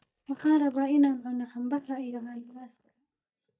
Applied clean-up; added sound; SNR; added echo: neural mask model DeepFilterNet 3.